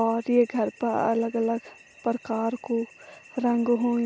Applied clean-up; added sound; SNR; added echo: none; none; none; none.